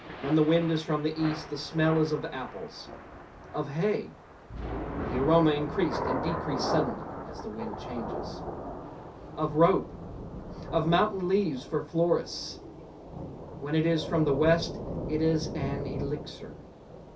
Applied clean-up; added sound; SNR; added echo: none; Thunder / Rain; 7 dB; reverberation time 0.3 s.